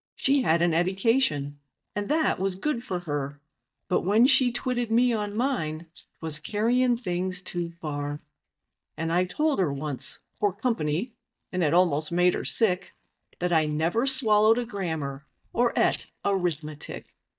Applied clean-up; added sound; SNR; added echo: neural mask model DeepFilterNet 3.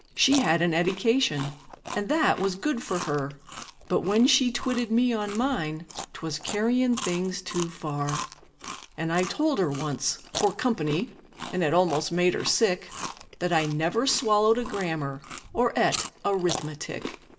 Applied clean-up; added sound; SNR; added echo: none; Chewing, mastication; 12 dB; reverberation time 0.4 s.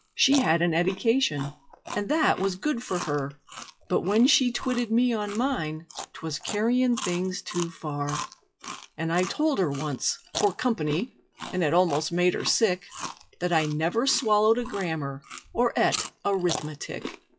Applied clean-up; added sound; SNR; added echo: classical method WPE with log-MMSE.